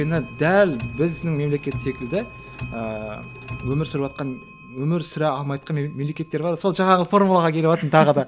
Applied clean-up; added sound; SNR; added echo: none; Clock; 12 dB; none.